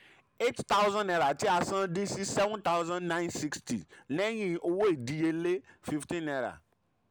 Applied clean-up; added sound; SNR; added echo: none; none; none; none.